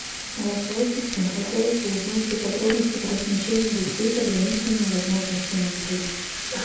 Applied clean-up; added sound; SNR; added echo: none; Frying (food); 6 dB; reverberation time 0.8 s.